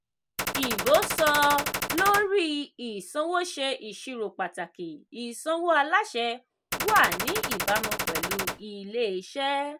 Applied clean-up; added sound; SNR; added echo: none; Gunshot, gunfire; 2 dB; none.